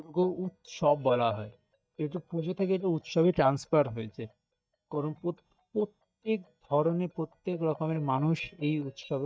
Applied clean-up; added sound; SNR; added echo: neural mask model DeepFilterNet 3.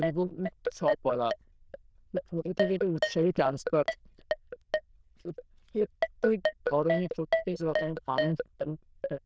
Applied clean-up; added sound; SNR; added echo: neural diffusion model UNIVERSE++.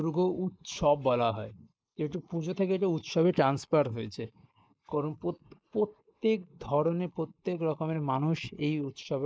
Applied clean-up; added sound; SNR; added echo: neural mask model Resemble Enhance denoiser.